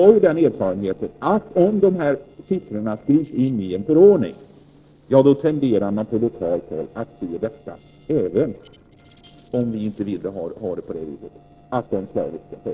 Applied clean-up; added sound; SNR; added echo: neural separator model SepFormer DNS4.